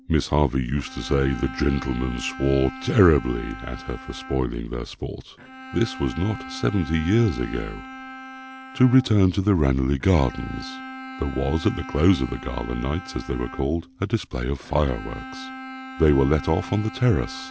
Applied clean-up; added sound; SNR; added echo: none; Bowed string instrument; 15 dB; none.